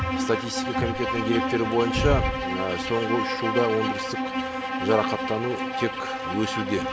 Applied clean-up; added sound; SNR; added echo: none; Bowed string instrument; 2 dB; none.